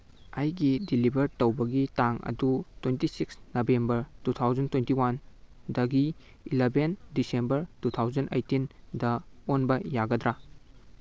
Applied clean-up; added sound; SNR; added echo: none; none; none; none.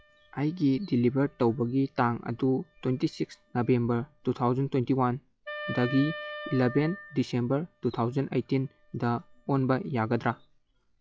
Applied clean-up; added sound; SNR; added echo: classical method log-MMSE.